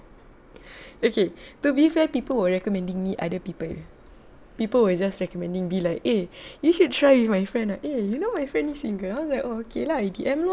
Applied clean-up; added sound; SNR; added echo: none; none; none; none.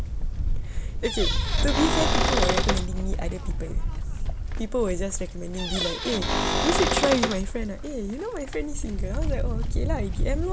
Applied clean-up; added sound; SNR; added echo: none; Livestock, farm animals, working animals + Cupboard open or close / Door; -5 dB; none.